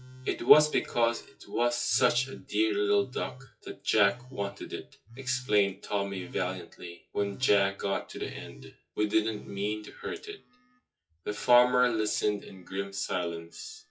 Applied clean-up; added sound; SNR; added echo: classical method WPE with log-MMSE.